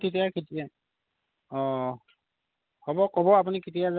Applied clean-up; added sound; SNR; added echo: none; none; none; none.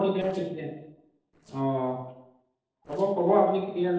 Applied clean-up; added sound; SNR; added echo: neural separator model SepFormer DNS4.